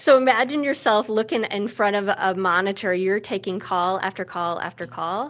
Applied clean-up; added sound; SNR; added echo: none; none; none; none.